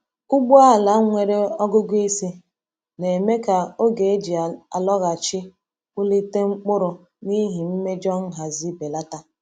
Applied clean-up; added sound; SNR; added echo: none; none; none; none.